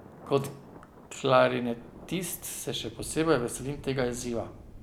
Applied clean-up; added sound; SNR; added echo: none; Thunder; 17 dB; none.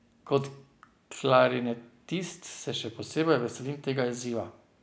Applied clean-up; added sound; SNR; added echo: none; none; none; none.